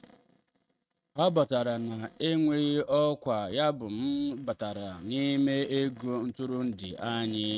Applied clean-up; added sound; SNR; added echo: neural mask model RNNoise.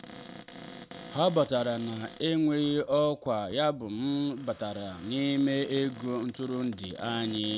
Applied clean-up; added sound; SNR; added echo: none; Cupboard open or close; 18 dB; none.